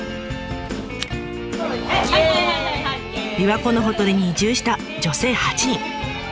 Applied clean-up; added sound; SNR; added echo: none; none; none; none.